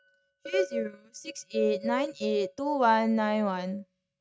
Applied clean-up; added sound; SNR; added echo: neural mask model RNNoise.